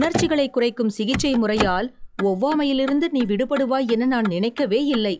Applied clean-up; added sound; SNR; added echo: classical method log-MMSE.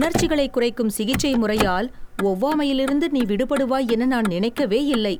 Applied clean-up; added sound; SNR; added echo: none; Motor vehicle (road); 10 dB; none.